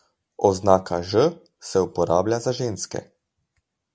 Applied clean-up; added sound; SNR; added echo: none; none; none; none.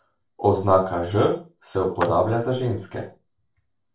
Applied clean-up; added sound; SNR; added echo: neural separator model SepFormer DNS4.